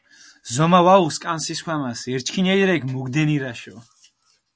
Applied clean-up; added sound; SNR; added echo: none; none; none; none.